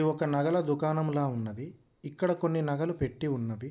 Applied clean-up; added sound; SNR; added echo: none; none; none; none.